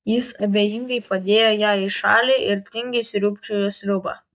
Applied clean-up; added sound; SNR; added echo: neural mask model DeepFilterNet 3.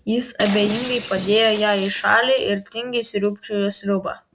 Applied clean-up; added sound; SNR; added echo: none; Shatter; 15 dB; none.